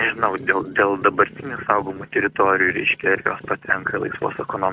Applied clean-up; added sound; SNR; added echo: neural mask model RNNoise.